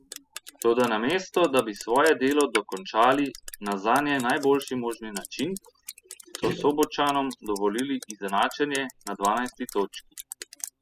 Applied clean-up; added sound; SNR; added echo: classical method spectral subtraction.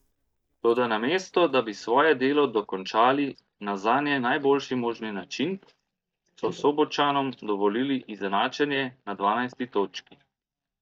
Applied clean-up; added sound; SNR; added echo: neural mask model DeepFilterNet 3.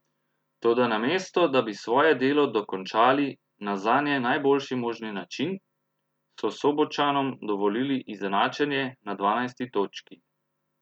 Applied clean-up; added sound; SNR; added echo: none; none; none; none.